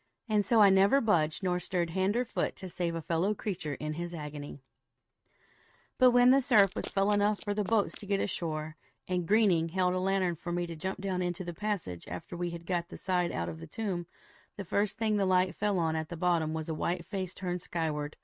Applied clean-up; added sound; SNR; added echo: neural mask model RNNoise.